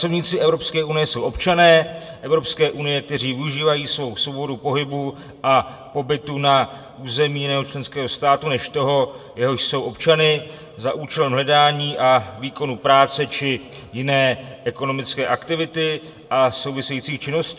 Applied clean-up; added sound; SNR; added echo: none; none; none; reverberation time 0.9 s.